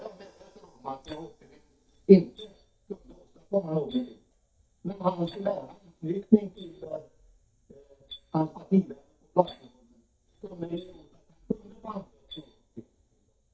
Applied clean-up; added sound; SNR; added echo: neural mask model DeepFilterNet 3.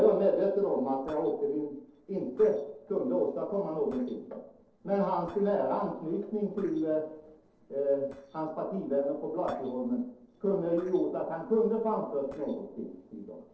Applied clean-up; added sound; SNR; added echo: neural separator model SepFormer DNS4.